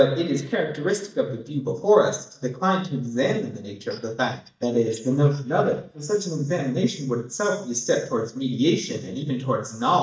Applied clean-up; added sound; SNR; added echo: neural mask model DeepFilterNet 3.